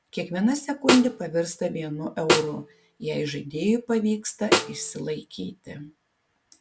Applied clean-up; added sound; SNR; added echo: none; Snare drum; 1 dB; none.